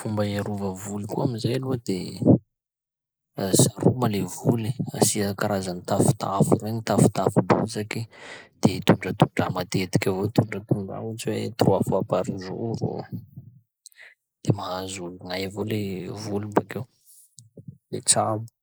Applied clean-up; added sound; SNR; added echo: neural mask model Resemble Enhance denoiser.